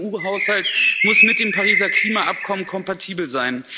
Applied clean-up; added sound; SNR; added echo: none; Bird; -4 dB; none.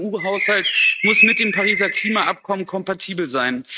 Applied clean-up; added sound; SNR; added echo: neural mask model RNNoise.